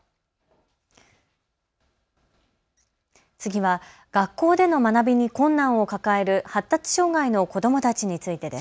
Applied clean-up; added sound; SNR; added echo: none; none; none; none.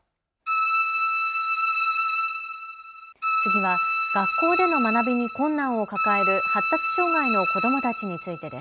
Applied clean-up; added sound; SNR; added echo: none; Bowed string instrument; -3 dB; none.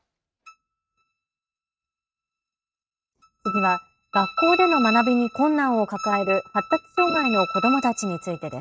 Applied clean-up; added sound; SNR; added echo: neural mask model RNNoise.